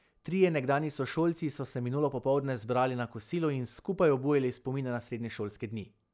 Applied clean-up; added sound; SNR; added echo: none; none; none; none.